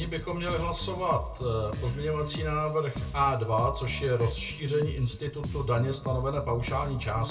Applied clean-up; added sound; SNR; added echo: none; Bass guitar; 7 dB; reverberation time 0.2 s.